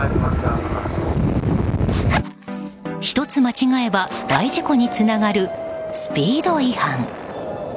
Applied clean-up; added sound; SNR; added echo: none; Zipper (clothing); 11 dB; none.